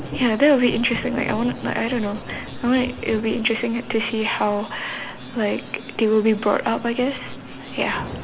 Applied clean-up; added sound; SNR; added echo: none; Thunder / Rain; 15 dB; none.